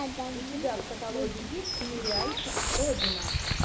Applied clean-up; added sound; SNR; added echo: none; Bird vocalization, bird call, bird song; -4 dB; none.